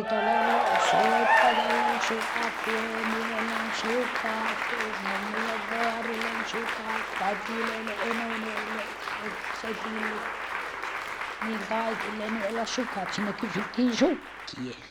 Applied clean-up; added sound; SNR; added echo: none; Applause / Cheering; -3 dB; none.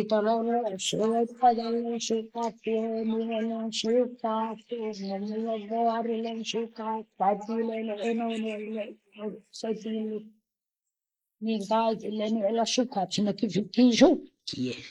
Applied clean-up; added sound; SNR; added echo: neural mask model Resemble Enhance denoiser.